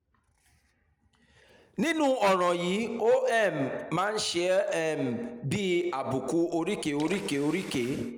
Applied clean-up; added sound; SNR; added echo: none; Water tap, faucet / Water; 19 dB; none.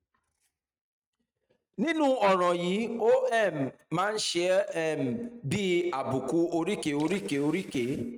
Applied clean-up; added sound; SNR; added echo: neural mask model RNNoise.